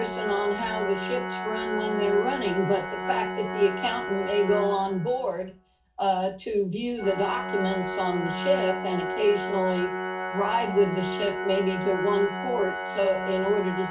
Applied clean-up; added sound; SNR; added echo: none; Organ; 5 dB; reverberation time 0.2 s.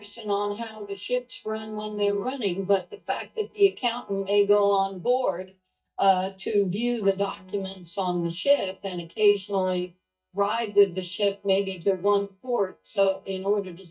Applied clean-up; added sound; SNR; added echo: neural mask model DeepFilterNet 3.